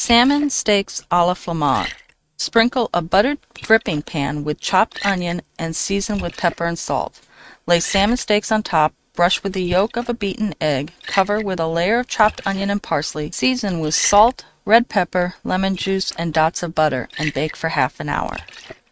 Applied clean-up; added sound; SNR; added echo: neural mask model RNNoise.